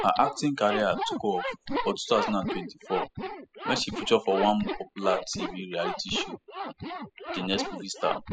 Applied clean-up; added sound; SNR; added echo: classical method spectral subtraction.